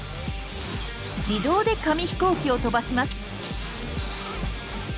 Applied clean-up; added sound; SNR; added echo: none; Zipper (clothing); 15 dB; none.